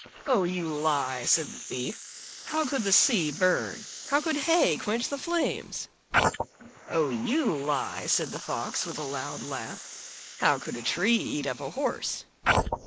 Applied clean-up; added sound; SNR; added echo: neural mask model Resemble Enhance denoiser.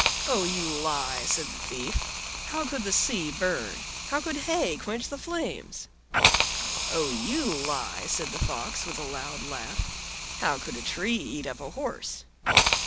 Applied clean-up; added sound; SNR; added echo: none; Hiss; -1 dB; none.